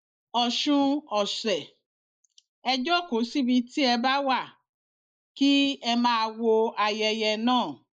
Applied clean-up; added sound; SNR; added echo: neural mask model Resemble Enhance denoiser.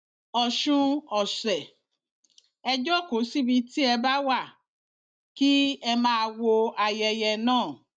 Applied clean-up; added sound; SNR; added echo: none; none; none; none.